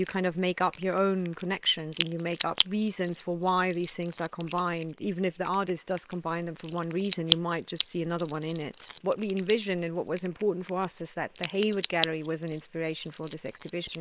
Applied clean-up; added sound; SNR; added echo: neural separator model SepFormer WHAM!.